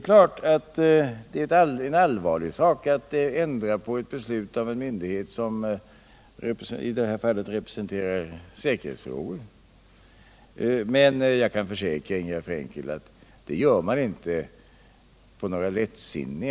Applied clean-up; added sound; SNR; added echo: none; none; none; none.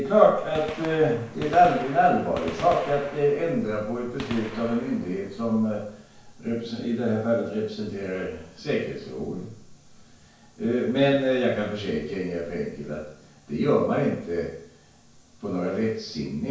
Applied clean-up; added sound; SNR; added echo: none; Gunshot, gunfire; 18 dB; reverberation time 0.5 s.